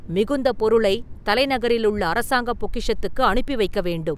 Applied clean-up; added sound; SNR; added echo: none; Thunder; 7 dB; none.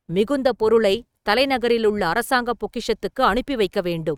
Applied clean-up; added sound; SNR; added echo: neural mask model RNNoise.